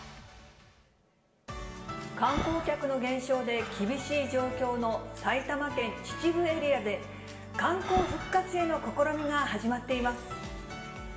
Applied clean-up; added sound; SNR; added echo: none; Breathing; 14 dB; reverberation time 0.8 s.